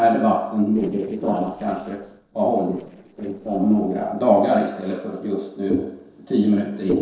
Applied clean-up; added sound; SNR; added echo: neural separator model SepFormer DNS4.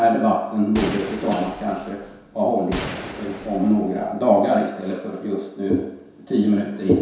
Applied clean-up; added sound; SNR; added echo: none; Gunshot, gunfire; 12 dB; reverberation time 0.7 s.